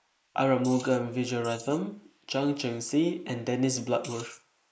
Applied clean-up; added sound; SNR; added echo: neural mask model Resemble Enhance denoiser.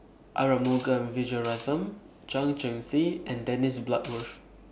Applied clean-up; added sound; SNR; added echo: none; Liquid; 17 dB; none.